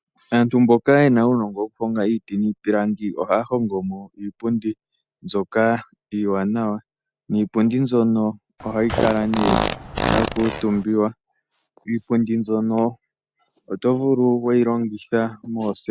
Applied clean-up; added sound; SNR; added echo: none; Fart; 2 dB; none.